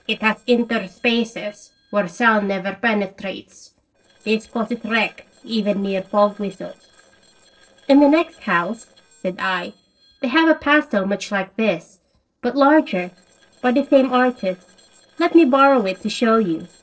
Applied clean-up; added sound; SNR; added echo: neural separator model SepFormer DNS4.